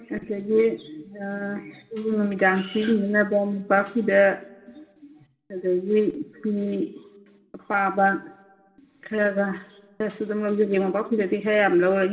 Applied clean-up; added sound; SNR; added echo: none; Tambourine; 19 dB; reverberation time 1.3 s.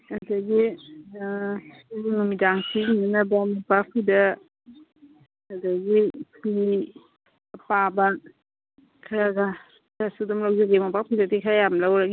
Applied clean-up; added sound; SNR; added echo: none; none; none; none.